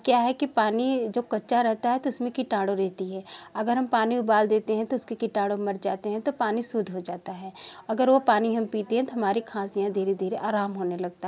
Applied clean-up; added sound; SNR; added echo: none; none; none; none.